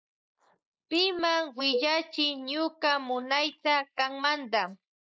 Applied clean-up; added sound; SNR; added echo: neural mask model Resemble Enhance denoiser.